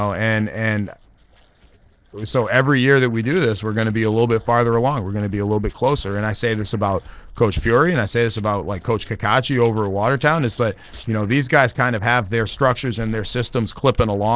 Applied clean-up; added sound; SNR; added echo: neural separator model SepFormer DNS4.